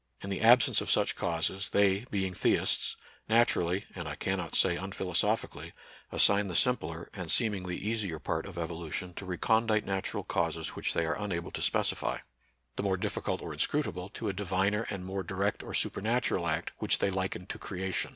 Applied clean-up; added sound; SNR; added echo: none; none; none; none.